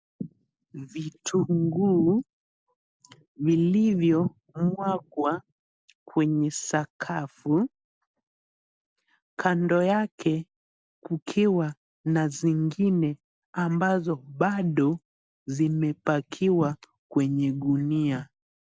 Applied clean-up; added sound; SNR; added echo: none; none; none; none.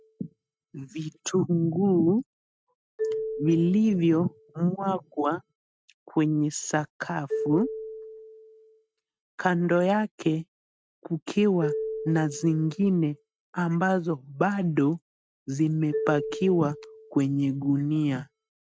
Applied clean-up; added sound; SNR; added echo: neural mask model RNNoise.